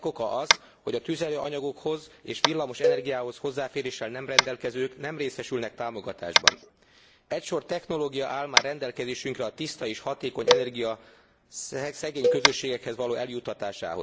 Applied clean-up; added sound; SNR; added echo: none; Cowbell + Tap; -1 dB; none.